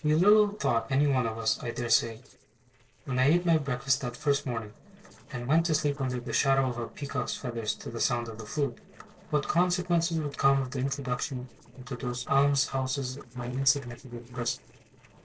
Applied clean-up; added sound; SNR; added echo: neural separator model SepFormer DNS4.